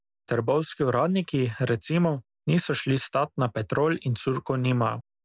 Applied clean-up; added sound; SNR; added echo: none; none; none; none.